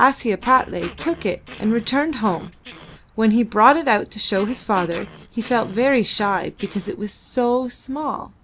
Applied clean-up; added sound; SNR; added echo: none; Growling; 19 dB; none.